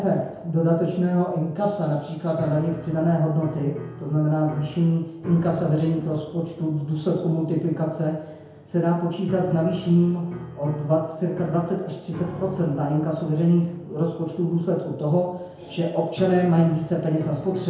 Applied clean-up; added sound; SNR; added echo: none; Piano; 16 dB; reverberation time 1.0 s.